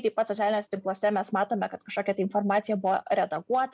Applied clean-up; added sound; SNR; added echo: none; none; none; none.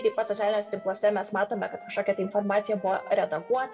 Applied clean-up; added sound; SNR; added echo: none; Wind instrument, woodwind instrument; 19 dB; reverberation time 1.6 s.